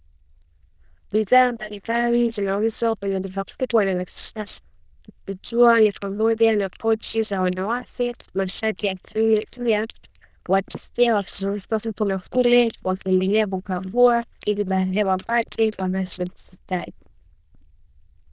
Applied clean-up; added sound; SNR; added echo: neural diffusion model UNIVERSE++.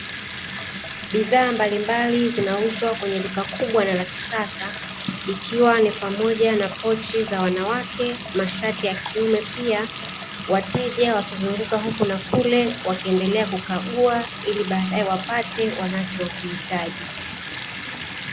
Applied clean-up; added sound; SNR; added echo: none; Bathtub (filling or washing) / Sink (filling or washing) / Water tap, faucet; 9 dB; none.